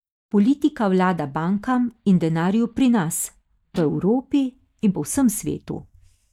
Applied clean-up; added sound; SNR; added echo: neural mask model DeepFilterNet 3.